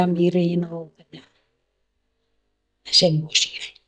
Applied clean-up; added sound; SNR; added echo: neural mask model DeepFilterNet 3.